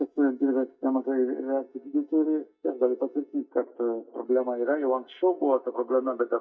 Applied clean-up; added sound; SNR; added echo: neural mask model DeepFilterNet 3.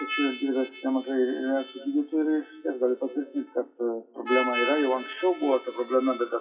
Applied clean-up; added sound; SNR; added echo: classical method WPE with log-MMSE.